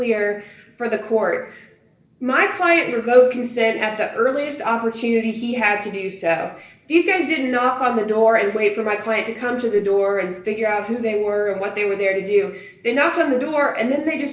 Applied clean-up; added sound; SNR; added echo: none; none; none; reverberation time 0.7 s.